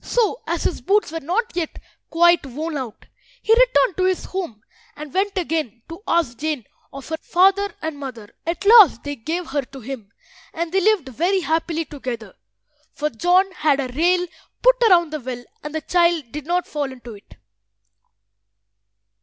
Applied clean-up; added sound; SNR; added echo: none; none; none; none.